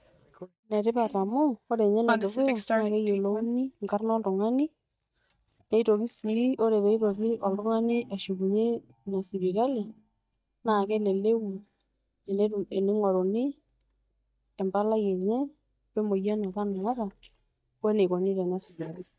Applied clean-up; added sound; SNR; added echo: neural mask model DeepFilterNet 3.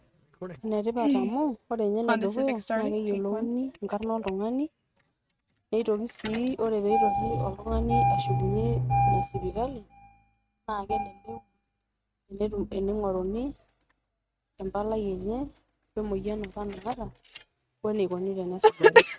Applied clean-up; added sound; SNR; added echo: neural mask model RNNoise.